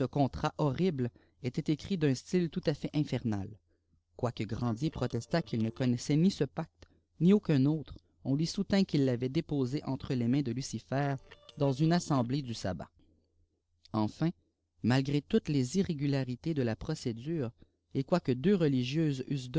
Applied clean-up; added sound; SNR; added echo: neural separator model SepFormer DNS4.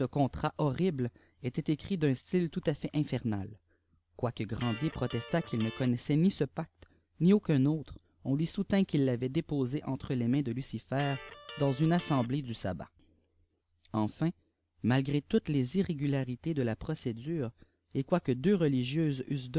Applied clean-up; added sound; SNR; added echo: none; Electric guitar; 17 dB; none.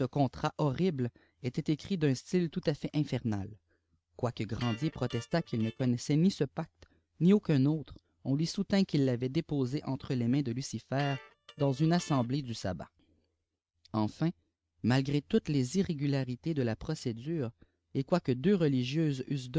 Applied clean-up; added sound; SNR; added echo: neural mask model RNNoise.